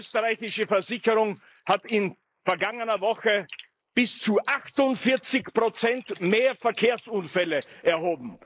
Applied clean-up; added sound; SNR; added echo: neural mask model Resemble Enhance denoiser.